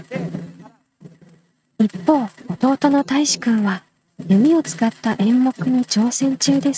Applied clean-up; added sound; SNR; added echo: neural mask model RNNoise.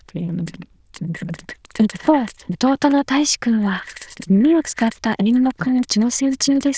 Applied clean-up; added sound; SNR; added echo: neural diffusion model UNIVERSE++.